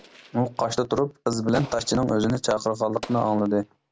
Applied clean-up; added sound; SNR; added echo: none; Explosion; 20 dB; none.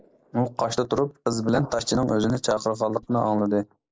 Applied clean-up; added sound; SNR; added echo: neural mask model Resemble Enhance denoiser.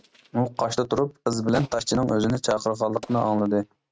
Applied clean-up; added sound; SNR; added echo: neural mask model RNNoise.